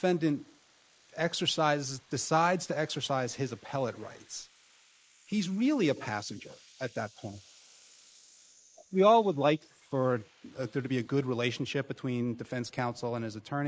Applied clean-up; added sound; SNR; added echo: neural mask model Resemble Enhance denoiser.